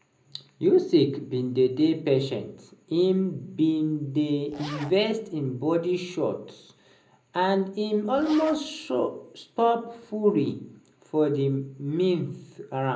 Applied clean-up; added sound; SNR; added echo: none; Zipper (clothing); 16 dB; reverberation time 0.4 s.